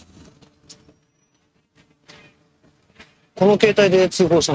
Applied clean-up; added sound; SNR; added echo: neural mask model RNNoise.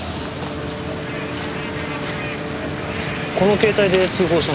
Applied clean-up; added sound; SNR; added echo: none; Brass instrument; 12 dB; none.